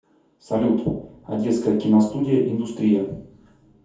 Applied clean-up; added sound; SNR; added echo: none; none; none; reverberation time 0.6 s.